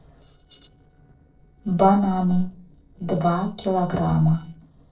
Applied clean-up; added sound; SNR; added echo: neural separator model SepFormer DNS4.